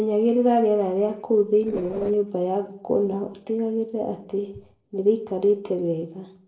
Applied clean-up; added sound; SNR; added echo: neural separator model SepFormer DNS4.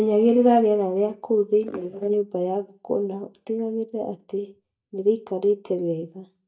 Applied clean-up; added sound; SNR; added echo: neural mask model DeepFilterNet 3.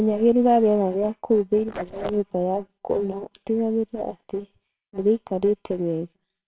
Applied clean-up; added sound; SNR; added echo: neural separator model SepFormer WHAMR!.